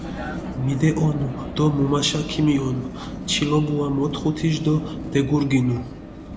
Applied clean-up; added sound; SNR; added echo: none; Vehicle; 9 dB; none.